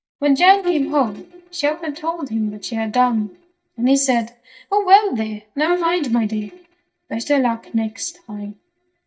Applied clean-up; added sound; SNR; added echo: neural mask model DeepFilterNet 3.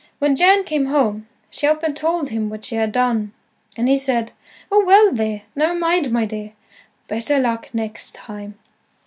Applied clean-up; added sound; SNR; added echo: none; none; none; none.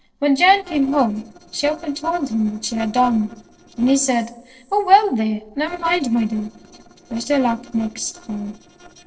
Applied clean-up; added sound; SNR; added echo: neural separator model SepFormer DNS4.